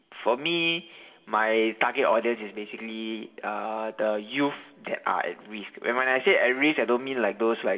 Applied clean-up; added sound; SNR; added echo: none; none; none; reverberation time 1.9 s.